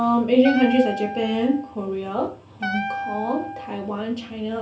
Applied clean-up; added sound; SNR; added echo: none; Wind instrument, woodwind instrument; 9 dB; reverberation time 0.3 s.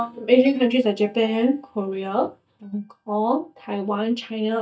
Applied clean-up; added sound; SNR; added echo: neural mask model DeepFilterNet 3.